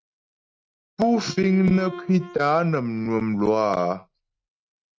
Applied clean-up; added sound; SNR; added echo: neural mask model RNNoise.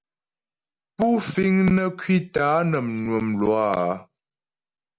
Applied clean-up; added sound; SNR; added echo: none; none; none; none.